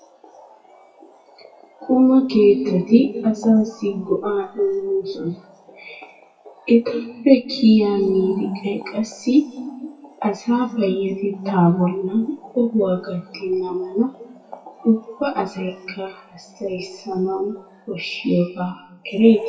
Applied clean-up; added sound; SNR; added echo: classical method WPE with log-MMSE.